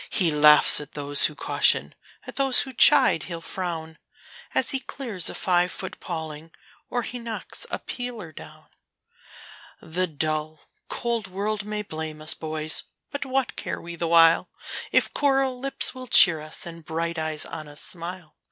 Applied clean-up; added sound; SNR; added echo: none; none; none; none.